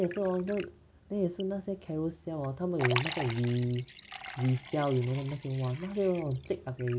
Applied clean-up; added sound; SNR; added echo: none; Liquid; 11 dB; none.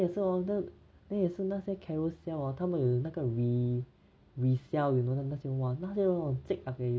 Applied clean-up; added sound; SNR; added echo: none; none; none; none.